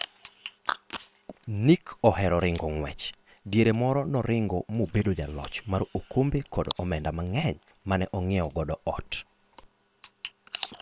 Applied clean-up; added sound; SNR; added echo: neural separator model SepFormer WHAM!.